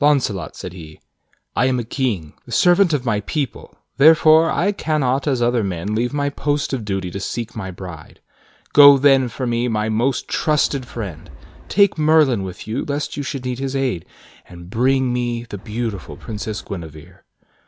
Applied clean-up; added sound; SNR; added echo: none; Wind; 17 dB; none.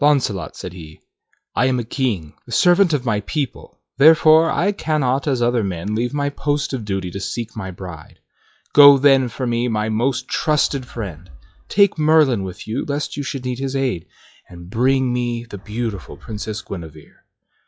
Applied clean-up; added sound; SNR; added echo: classical method log-MMSE.